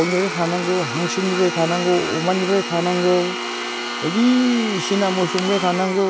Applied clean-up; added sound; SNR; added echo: none; Domestic sounds, home sounds; 6 dB; none.